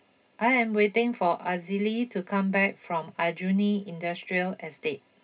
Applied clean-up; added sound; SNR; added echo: none; none; none; reverberation time 0.2 s.